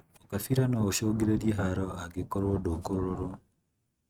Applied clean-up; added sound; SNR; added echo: neural mask model RNNoise.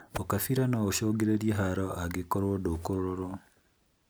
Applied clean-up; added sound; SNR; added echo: none; none; none; none.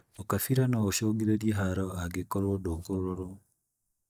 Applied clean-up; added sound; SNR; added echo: neural mask model DeepFilterNet 3.